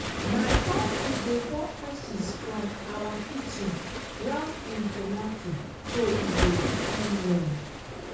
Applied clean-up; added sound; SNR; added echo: none; Waves, surf; 0 dB; reverberation time 0.6 s.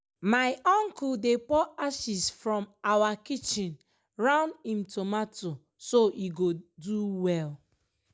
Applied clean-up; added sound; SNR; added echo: none; none; none; none.